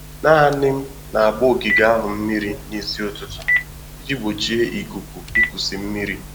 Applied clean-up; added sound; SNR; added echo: none; Telephone; 6 dB; none.